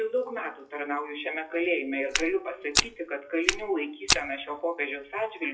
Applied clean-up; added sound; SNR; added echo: classical method WPE with log-MMSE.